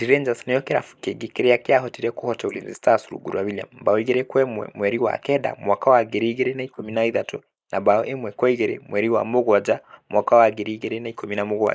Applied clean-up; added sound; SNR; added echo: neural mask model Resemble Enhance denoiser.